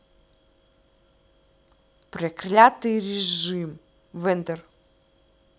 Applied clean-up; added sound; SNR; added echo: none; none; none; none.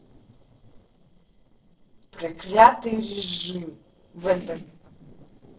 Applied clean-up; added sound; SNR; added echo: neural separator model SepFormer DNS4.